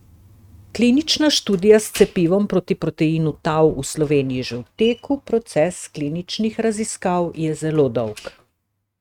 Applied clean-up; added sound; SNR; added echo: neural mask model RNNoise.